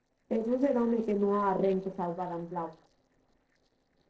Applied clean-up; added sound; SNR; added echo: neural separator model SepFormer DNS4.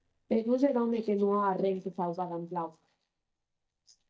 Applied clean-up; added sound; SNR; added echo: neural mask model DeepFilterNet 3.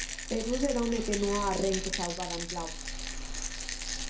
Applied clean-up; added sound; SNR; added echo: none; Rattle; 3 dB; reverberation time 0.4 s.